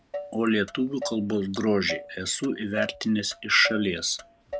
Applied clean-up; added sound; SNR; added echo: none; Motor vehicle (road); 13 dB; none.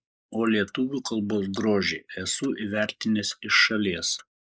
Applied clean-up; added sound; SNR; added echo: neural mask model Resemble Enhance denoiser.